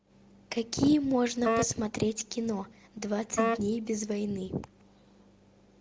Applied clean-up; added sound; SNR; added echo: none; Wind instrument, woodwind instrument; 1 dB; none.